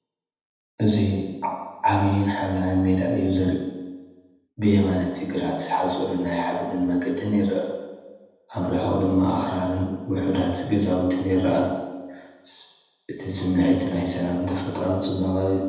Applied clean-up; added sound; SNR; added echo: none; none; none; reverberation time 1.0 s.